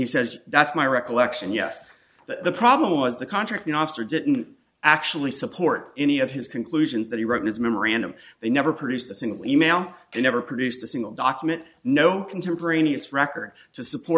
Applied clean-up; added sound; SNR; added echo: none; none; none; none.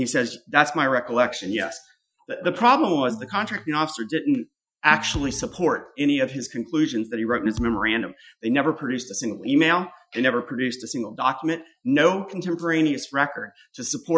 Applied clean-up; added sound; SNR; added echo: classical method Wiener filter.